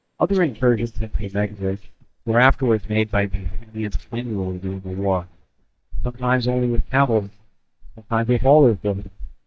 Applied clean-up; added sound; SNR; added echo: neural mask model DeepFilterNet 3.